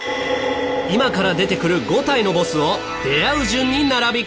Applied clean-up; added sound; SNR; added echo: none; none; none; none.